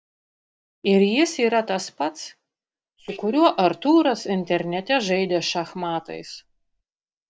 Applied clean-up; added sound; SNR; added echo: neural mask model DeepFilterNet 3.